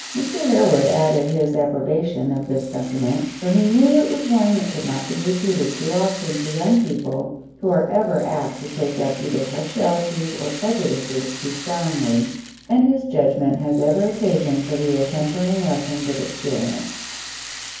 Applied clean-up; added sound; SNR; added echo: none; Rattle (instrument); 15 dB; reverberation time 0.9 s.